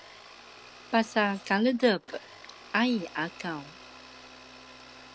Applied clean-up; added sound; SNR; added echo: none; Domestic sounds, home sounds; 18 dB; none.